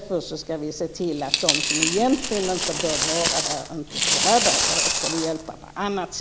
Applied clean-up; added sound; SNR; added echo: none; Coin (dropping); -1 dB; none.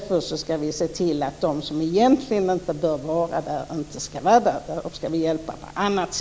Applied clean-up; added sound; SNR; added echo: none; none; none; none.